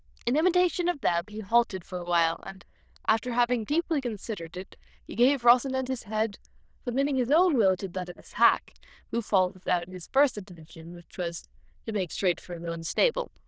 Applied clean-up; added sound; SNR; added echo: neural diffusion model UNIVERSE++.